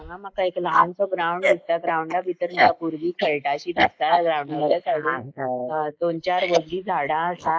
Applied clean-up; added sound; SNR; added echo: neural mask model Resemble Enhance denoiser.